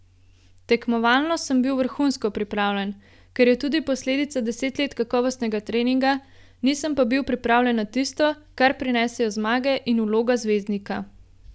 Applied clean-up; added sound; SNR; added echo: none; none; none; none.